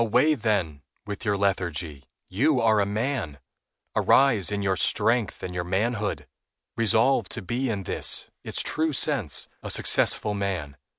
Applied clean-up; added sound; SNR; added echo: none; none; none; none.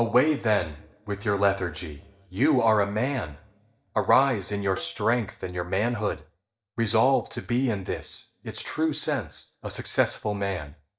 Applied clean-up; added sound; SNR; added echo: neural mask model DeepFilterNet 3.